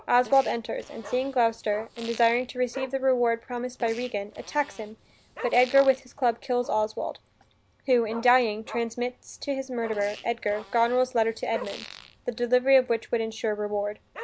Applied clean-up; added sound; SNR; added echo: none; Fart + Dog; 18 dB; none.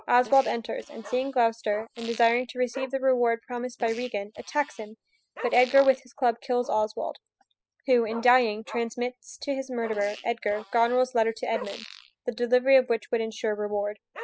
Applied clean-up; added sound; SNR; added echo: classical method spectral subtraction.